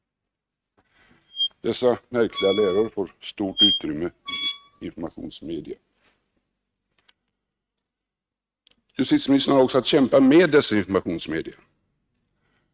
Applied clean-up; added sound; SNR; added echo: neural mask model RNNoise.